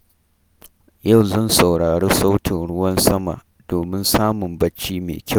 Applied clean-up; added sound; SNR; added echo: none; none; none; none.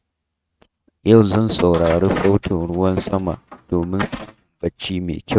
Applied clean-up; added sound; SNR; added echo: neural mask model RNNoise.